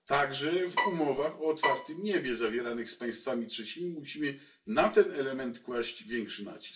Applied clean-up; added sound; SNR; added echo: none; Bowed string instrument; 2 dB; reverberation time 0.2 s.